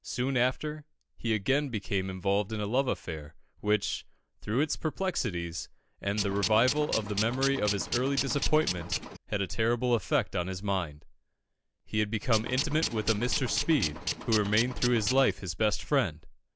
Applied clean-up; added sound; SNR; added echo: none; Tools; 5 dB; none.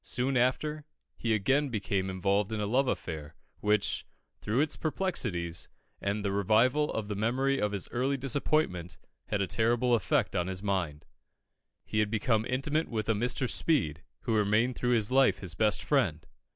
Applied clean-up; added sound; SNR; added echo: none; none; none; none.